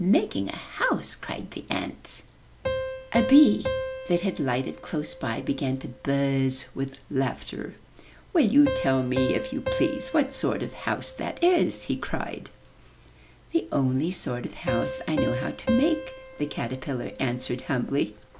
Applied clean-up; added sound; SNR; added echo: none; Piano; 9 dB; none.